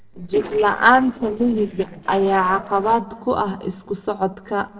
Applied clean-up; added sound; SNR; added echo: neural separator model SepFormer DNS4.